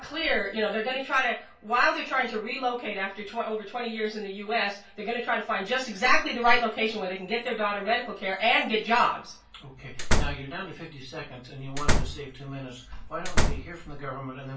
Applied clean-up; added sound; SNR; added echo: none; Slam; -3 dB; reverberation time 0.2 s.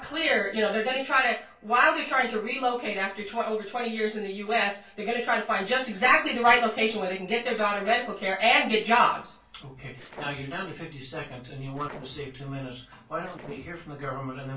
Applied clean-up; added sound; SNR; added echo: neural separator model SepFormer DNS4.